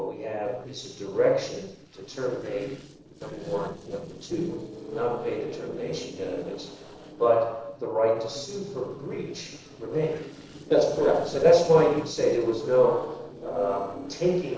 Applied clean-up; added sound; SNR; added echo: neural separator model SepFormer DNS4.